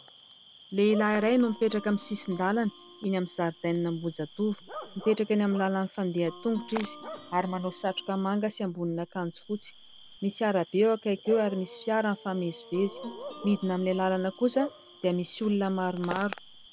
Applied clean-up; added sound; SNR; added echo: none; Bark / Cricket + Guitar; 17 dB; none.